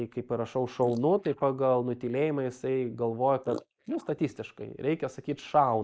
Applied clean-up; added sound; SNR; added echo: neural mask model Resemble Enhance denoiser.